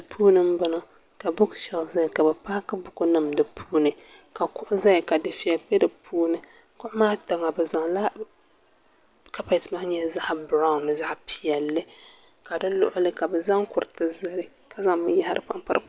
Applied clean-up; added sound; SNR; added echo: none; none; none; none.